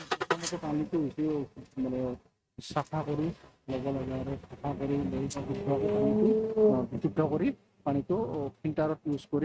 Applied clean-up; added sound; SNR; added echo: neural mask model RNNoise.